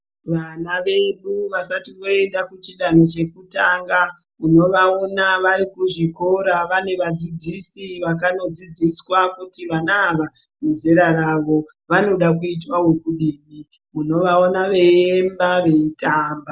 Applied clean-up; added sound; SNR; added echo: none; none; none; none.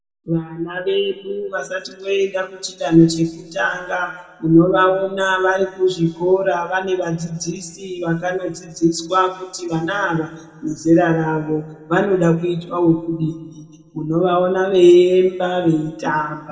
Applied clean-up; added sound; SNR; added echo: none; none; none; reverberation time 1.3 s.